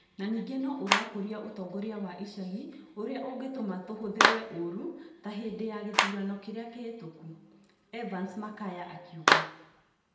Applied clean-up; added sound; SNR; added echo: none; Clapping; -3 dB; reverberation time 1.0 s.